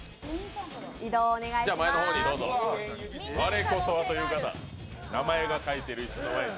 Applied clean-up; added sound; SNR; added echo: none; none; none; none.